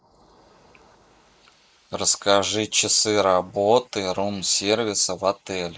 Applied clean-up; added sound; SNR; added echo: neural mask model Resemble Enhance denoiser.